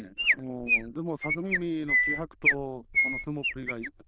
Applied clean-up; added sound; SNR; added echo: neural diffusion model UNIVERSE++.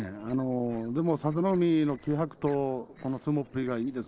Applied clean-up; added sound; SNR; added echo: neural separator model SepFormer DNS4.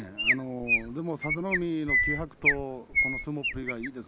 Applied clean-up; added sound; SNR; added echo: none; Chirp, tweet; -4 dB; none.